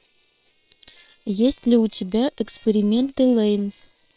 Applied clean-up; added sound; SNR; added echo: neural separator model SepFormer WHAM!.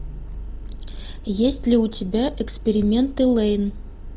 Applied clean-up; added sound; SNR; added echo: none; none; none; none.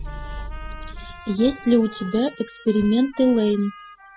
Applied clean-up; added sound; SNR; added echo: classical method spectral subtraction.